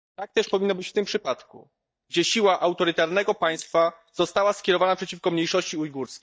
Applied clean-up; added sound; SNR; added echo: neural mask model DeepFilterNet 3.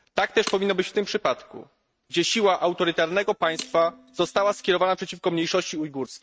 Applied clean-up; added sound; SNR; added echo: neural mask model RNNoise.